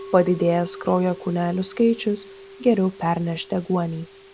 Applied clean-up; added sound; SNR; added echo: none; Musical instrument; 18 dB; none.